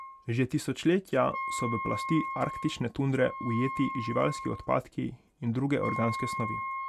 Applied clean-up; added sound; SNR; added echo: none; Wind instrument, woodwind instrument; 8 dB; none.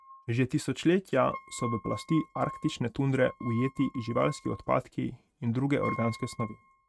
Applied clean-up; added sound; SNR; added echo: neural mask model RNNoise.